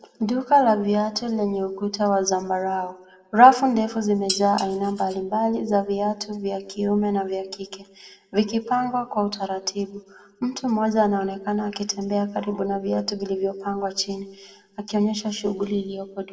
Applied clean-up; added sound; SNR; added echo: none; Dishes, pots, and pans; 12 dB; reverberation time 0.9 s.